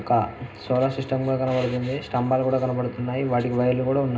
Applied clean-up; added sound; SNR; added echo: none; none; none; reverberation time 0.2 s.